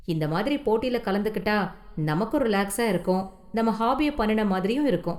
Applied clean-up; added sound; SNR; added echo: none; none; none; reverberation time 1.1 s.